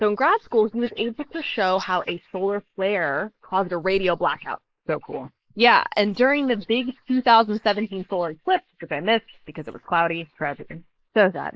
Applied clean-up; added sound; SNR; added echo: neural mask model Resemble Enhance denoiser.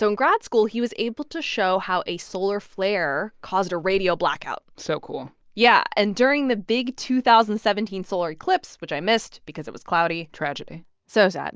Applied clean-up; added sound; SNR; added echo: none; none; none; none.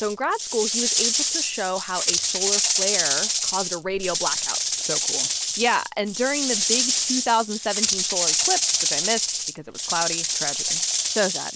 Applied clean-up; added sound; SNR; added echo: none; Rattle / Rattle (instrument); -4 dB; none.